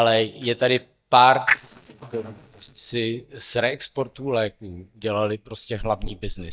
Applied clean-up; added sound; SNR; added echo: neural mask model DeepFilterNet 3.